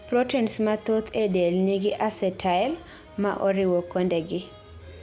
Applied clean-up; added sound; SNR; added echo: none; none; none; none.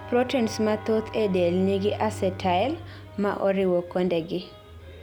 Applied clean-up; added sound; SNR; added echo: none; Bowed string instrument; 15 dB; none.